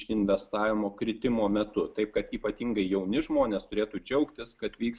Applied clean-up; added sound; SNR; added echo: none; none; none; none.